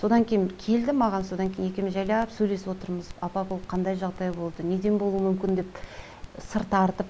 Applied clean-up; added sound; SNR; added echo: none; Crackle; 18 dB; none.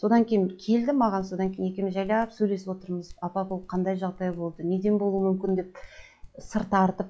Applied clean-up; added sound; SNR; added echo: classical method log-MMSE.